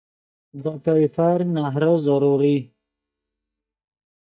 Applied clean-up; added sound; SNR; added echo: neural mask model DeepFilterNet 3.